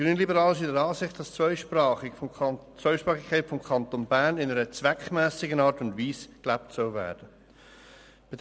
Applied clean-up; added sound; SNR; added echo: none; none; none; none.